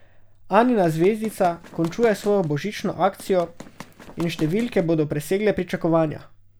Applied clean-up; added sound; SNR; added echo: none; Run; 19 dB; none.